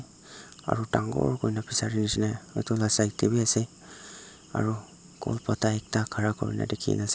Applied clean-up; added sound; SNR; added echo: none; none; none; none.